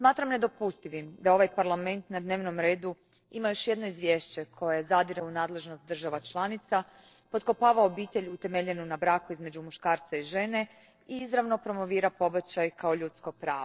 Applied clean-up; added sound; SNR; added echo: neural separator model SepFormer DNS4.